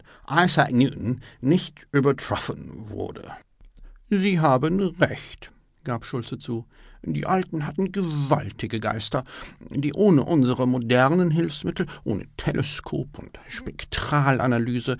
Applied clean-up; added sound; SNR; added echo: none; none; none; none.